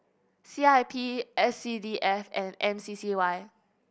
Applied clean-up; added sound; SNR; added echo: none; none; none; none.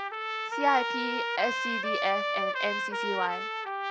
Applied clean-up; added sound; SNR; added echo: none; Trumpet; -1 dB; none.